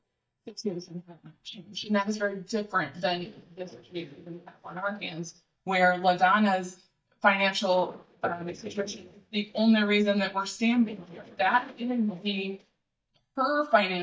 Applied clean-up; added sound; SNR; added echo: neural mask model DeepFilterNet 3.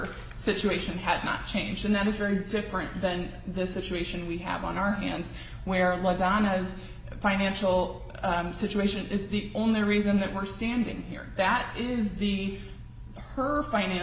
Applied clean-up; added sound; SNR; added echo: none; none; none; none.